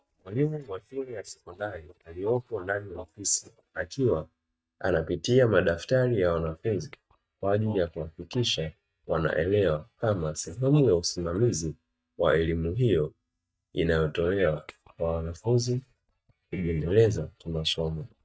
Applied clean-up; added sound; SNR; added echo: neural mask model DeepFilterNet 3.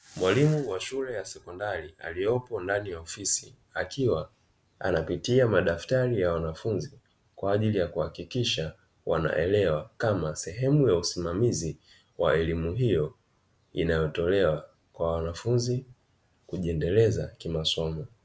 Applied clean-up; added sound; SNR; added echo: none; none; none; none.